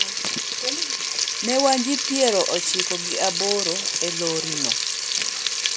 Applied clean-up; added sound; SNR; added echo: none; Frying (food); -1 dB; none.